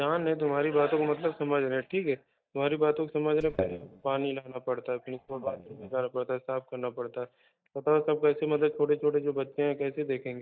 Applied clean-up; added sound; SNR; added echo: neural mask model DeepFilterNet 3.